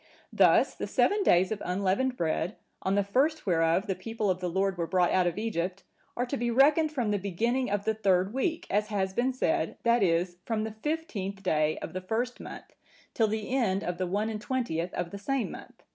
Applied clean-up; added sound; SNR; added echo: none; none; none; none.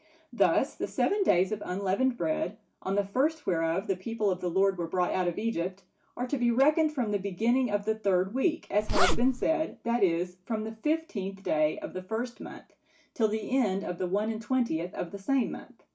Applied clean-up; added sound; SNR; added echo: none; Zipper (clothing); -5 dB; reverberation time 0.2 s.